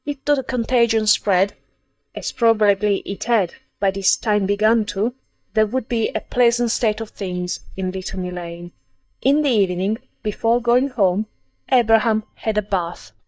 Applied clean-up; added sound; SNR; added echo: neural mask model DeepFilterNet 3.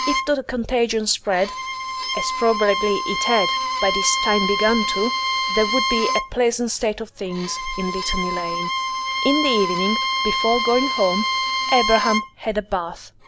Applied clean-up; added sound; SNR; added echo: none; Bowed string instrument; 1 dB; none.